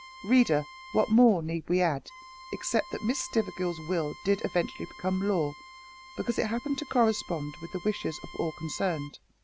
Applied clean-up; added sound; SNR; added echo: none; Bowed string instrument; 19 dB; none.